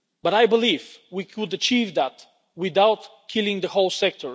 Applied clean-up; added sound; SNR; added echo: none; none; none; none.